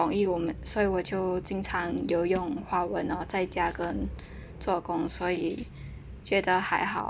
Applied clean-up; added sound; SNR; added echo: none; none; none; none.